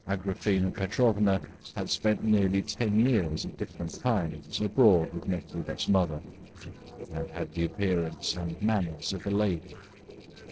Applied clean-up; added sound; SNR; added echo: neural separator model SepFormer DNS4.